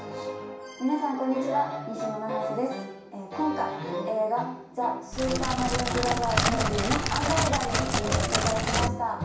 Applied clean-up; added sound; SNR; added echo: none; Crackle; -2 dB; reverberation time 0.6 s.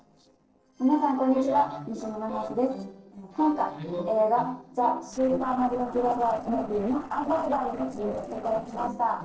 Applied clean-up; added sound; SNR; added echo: neural separator model SepFormer DNS4.